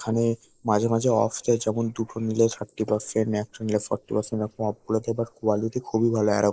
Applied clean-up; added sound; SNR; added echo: neural mask model Resemble Enhance denoiser.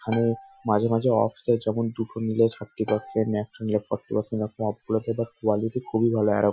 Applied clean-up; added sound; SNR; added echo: classical method Wiener filter.